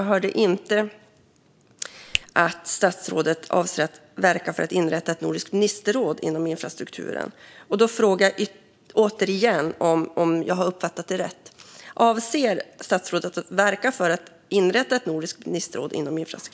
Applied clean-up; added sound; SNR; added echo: none; Finger snapping; 9 dB; none.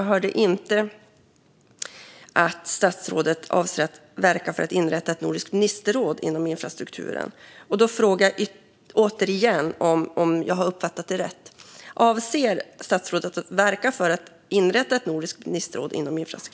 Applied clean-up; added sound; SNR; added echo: none; none; none; none.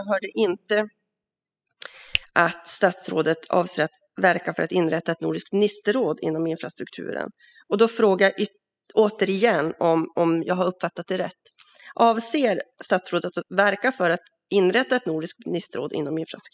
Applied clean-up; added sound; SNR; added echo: classical method spectral subtraction.